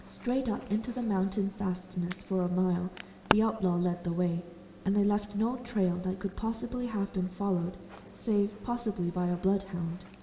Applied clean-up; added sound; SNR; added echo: none; Alarm; 12 dB; reverberation time 1.3 s.